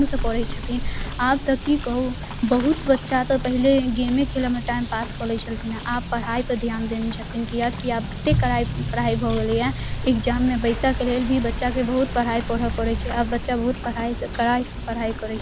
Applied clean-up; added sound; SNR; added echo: none; Motor vehicle (road) / Rain; 5 dB; none.